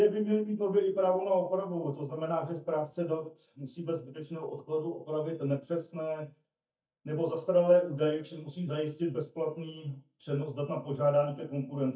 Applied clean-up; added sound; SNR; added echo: neural mask model DeepFilterNet 3.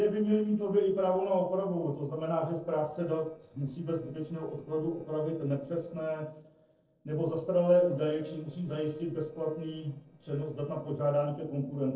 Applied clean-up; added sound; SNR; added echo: neural separator model SepFormer DNS4.